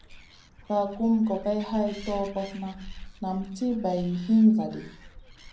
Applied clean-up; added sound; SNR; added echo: none; Animal; 18 dB; reverberation time 0.6 s.